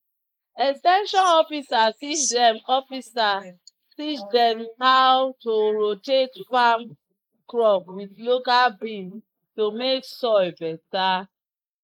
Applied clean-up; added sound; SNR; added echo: neural mask model Resemble Enhance denoiser.